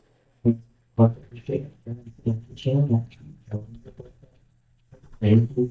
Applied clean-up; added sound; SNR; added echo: neural mask model DeepFilterNet 3.